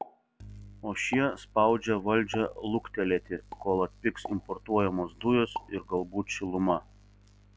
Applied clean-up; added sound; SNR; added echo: none; Explosion; 17 dB; none.